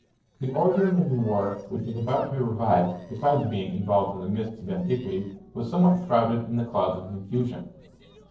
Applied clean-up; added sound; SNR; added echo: neural separator model SepFormer DNS4.